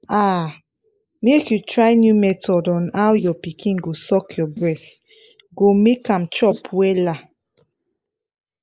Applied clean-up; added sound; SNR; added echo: neural mask model Resemble Enhance denoiser.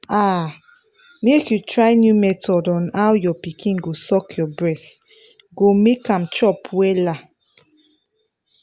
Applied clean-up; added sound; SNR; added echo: none; none; none; none.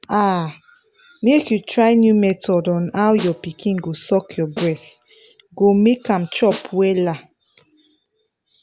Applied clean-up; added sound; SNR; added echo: none; Snare drum; 18 dB; none.